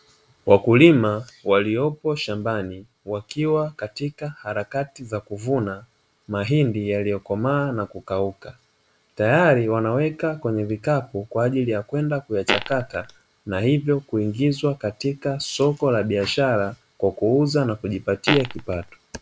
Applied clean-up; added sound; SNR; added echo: none; Fart; 5 dB; none.